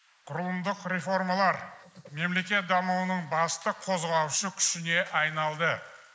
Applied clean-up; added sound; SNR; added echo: neural mask model Resemble Enhance denoiser.